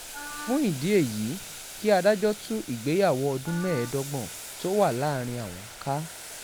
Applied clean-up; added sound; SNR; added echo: none; Wind instrument, woodwind instrument + Boiling; 13 dB; none.